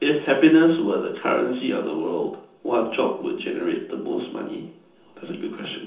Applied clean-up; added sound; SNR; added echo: none; none; none; reverberation time 0.6 s.